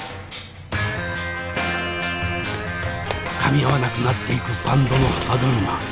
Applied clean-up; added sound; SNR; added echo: none; Cutlery, silverware; 20 dB; none.